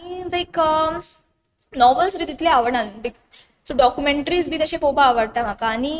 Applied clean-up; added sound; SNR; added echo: neural mask model RNNoise.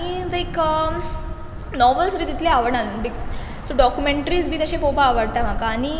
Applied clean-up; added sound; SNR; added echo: none; Traffic noise, roadway noise / Bus; 6 dB; none.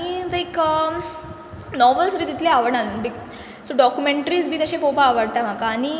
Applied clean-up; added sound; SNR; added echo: none; none; none; none.